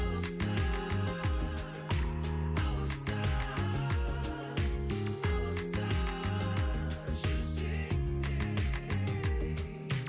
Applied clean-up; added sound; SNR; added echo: none; none; none; none.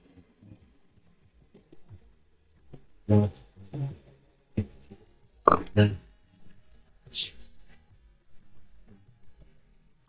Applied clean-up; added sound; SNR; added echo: neural mask model DeepFilterNet 3.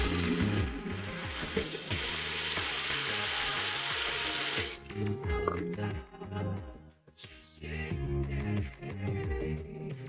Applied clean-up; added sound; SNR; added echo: neural mask model RNNoise.